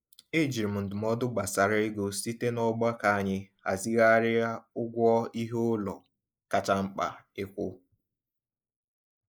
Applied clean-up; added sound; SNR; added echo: neural mask model Resemble Enhance denoiser.